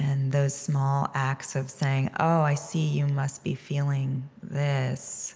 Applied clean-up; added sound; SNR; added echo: none; none; none; none.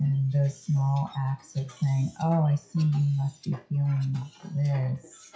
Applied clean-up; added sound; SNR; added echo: classical method WPE with log-MMSE.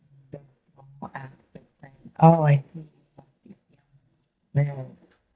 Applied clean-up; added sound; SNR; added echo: neural mask model DeepFilterNet 3.